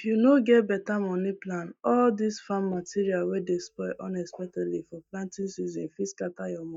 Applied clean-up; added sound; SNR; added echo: neural mask model DeepFilterNet 3.